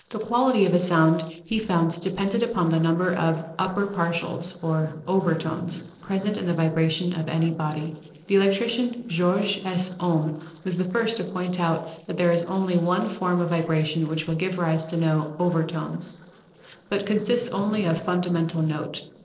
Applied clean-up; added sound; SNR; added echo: neural separator model SepFormer DNS4.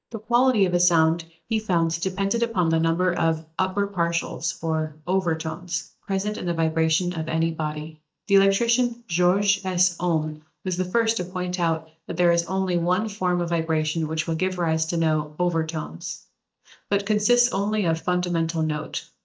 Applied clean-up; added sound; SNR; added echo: neural mask model DeepFilterNet 3.